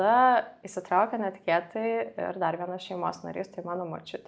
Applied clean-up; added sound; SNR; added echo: none; none; none; none.